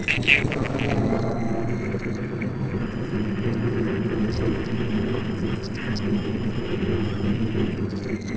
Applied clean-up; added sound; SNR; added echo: neural separator model SepFormer DNS4.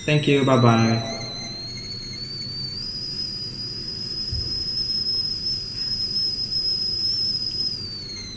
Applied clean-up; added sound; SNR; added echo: none; Boiling / Alarm; 2 dB; reverberation time 1.8 s.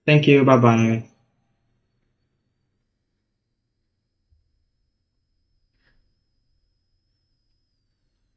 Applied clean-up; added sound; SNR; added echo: neural mask model DeepFilterNet 3.